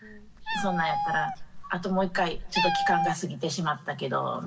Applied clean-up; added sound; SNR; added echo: none; Meow; 0 dB; reverberation time 0.5 s.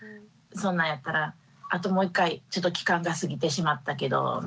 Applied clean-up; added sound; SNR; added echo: none; none; none; none.